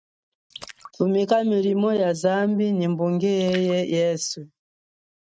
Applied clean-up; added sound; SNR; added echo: neural mask model RNNoise.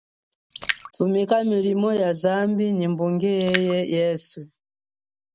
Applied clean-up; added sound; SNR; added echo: none; Splash, splatter; 13 dB; none.